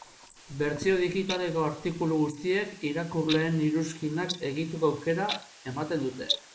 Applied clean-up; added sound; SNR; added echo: neural mask model Resemble Enhance denoiser.